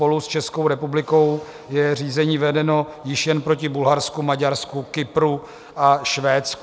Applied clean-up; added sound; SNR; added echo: none; none; none; none.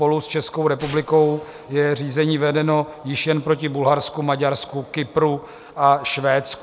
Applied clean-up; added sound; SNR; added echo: none; Tearing; 20 dB; none.